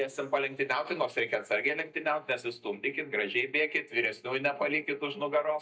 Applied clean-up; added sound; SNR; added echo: neural mask model DeepFilterNet 3.